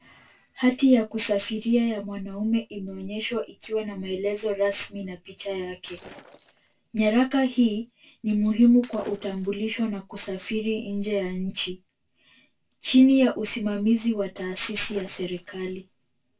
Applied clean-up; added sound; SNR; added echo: neural separator model SepFormer DNS4.